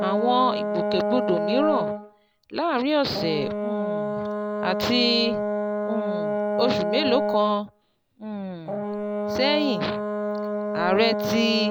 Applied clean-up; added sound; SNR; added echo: none; Brass instrument; 1 dB; none.